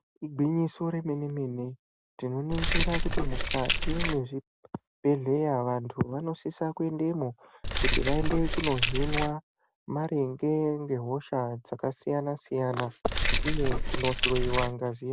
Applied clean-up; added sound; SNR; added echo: none; Keys jangling; -5 dB; none.